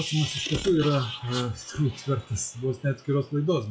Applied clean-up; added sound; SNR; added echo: classical method WPE with log-MMSE.